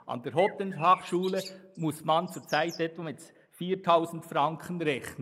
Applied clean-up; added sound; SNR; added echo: neural mask model Resemble Enhance denoiser.